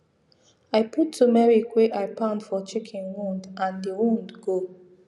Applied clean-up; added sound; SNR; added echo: none; none; none; none.